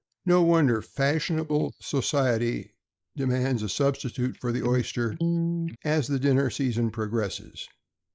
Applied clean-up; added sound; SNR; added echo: neural mask model Resemble Enhance denoiser.